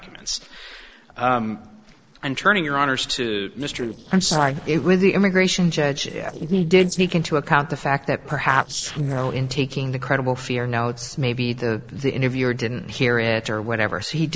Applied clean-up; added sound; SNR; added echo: neural separator model SepFormer DNS4.